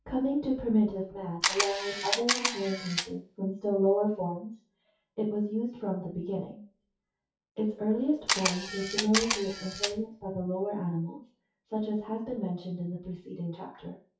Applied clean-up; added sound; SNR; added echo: classical method WPE with log-MMSE.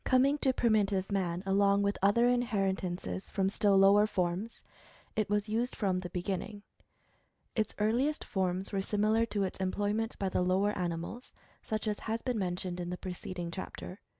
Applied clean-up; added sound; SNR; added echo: none; none; none; none.